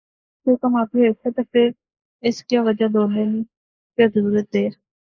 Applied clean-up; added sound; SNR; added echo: neural mask model Resemble Enhance denoiser.